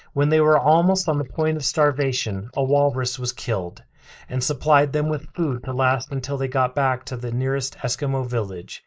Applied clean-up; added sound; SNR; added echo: neural mask model Resemble Enhance denoiser.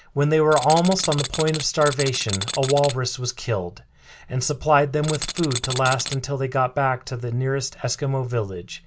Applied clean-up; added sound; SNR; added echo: none; Tools; 7 dB; none.